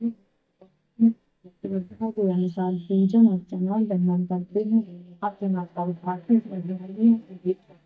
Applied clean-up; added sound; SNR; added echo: neural mask model DeepFilterNet 3.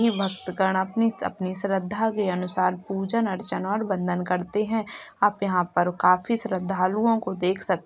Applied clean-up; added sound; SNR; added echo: none; none; none; none.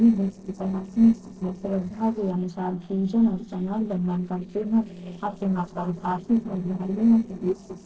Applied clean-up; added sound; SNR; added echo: neural separator model SepFormer DNS4.